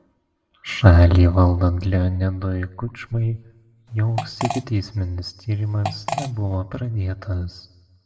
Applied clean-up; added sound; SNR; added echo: none; Fart; 10 dB; reverberation time 0.9 s.